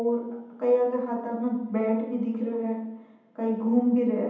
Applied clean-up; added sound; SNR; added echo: none; none; none; reverberation time 0.8 s.